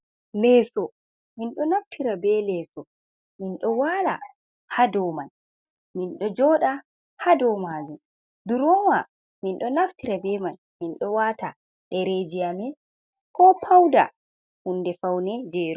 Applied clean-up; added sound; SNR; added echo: none; none; none; none.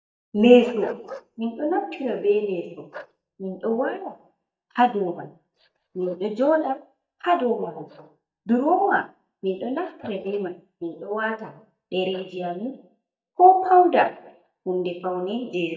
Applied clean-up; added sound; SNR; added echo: neural mask model DeepFilterNet 3.